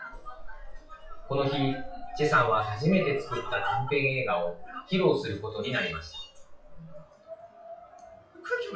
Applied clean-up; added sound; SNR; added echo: classical method WPE with log-MMSE.